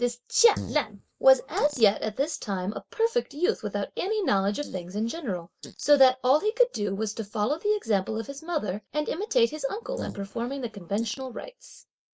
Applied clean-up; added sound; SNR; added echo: neural mask model Resemble Enhance denoiser.